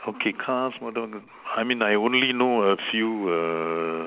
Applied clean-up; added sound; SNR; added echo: none; none; none; none.